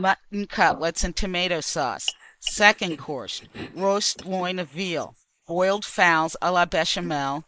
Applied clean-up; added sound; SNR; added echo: neural mask model Resemble Enhance denoiser.